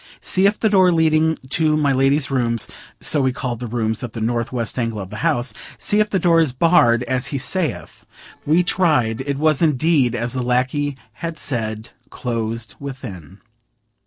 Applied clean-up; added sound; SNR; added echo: neural separator model SepFormer DNS4.